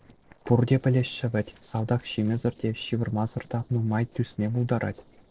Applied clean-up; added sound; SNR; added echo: neural separator model SepFormer DNS4.